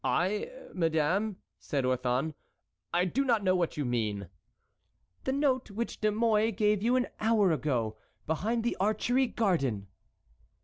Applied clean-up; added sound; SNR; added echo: none; none; none; none.